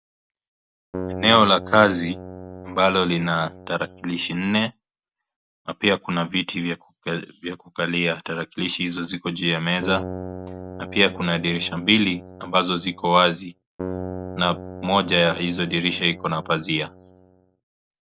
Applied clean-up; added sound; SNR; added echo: none; Keyboard (musical); 12 dB; none.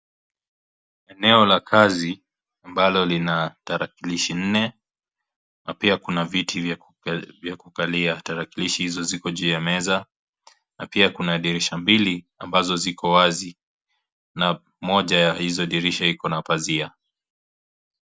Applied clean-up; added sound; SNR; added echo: none; none; none; none.